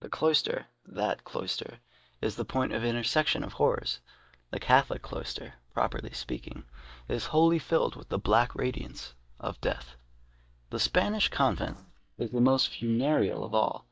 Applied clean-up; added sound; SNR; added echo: neural mask model DeepFilterNet 3.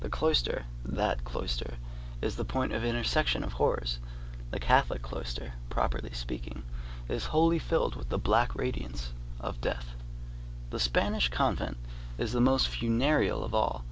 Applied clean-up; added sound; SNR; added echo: none; none; none; none.